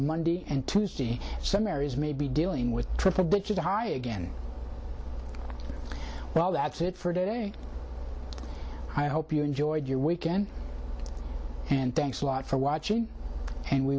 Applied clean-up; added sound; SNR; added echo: none; none; none; none.